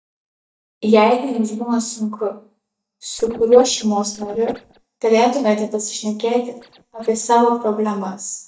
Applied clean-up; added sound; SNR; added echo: neural mask model DeepFilterNet 3.